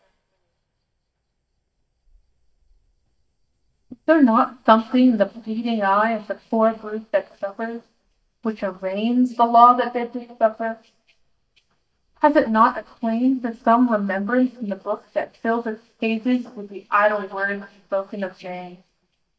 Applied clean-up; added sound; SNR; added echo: neural mask model DeepFilterNet 3.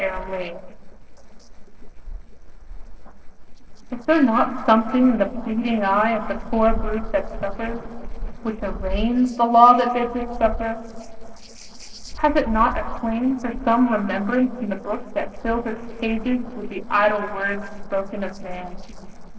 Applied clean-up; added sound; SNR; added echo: neural separator model SepFormer DNS4.